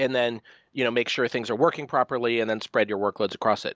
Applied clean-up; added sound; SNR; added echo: none; none; none; none.